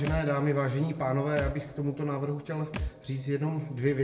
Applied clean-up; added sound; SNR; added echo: none; Thump, thud; 11 dB; reverberation time 0.6 s.